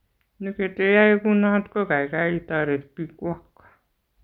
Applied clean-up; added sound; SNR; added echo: none; none; none; none.